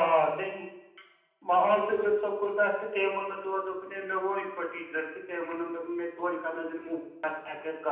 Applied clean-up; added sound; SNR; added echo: none; none; none; reverberation time 0.9 s.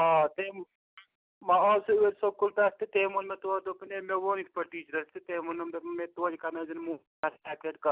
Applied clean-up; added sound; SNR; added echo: none; none; none; none.